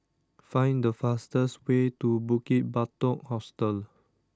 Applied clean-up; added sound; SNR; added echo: none; none; none; none.